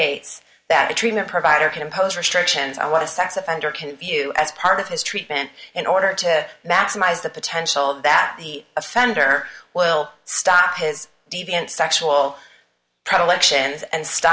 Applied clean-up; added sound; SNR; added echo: none; none; none; none.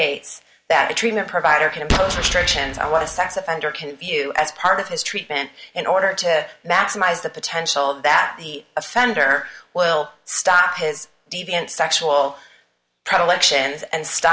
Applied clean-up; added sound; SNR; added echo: none; Explosion; 4 dB; none.